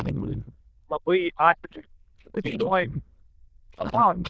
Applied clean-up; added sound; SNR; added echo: neural diffusion model UNIVERSE++.